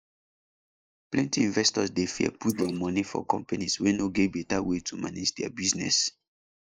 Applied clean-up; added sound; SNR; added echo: neural mask model Resemble Enhance denoiser.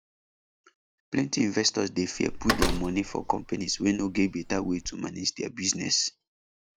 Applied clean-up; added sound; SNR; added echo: none; Slam; 4 dB; none.